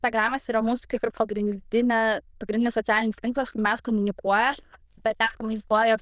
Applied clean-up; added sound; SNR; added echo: neural diffusion model UNIVERSE++.